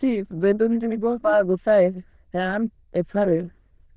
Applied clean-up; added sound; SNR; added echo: neural diffusion model UNIVERSE++.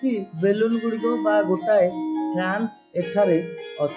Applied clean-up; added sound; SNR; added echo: classical method log-MMSE.